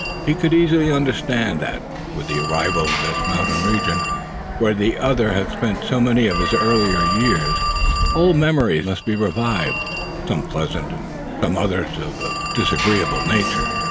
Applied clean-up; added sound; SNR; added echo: none; Telephone; 3 dB; none.